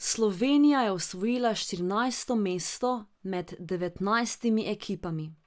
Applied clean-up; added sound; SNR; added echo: none; none; none; none.